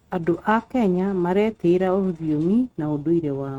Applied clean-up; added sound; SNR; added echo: neural mask model RNNoise.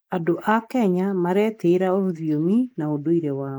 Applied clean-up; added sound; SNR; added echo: neural mask model Resemble Enhance denoiser.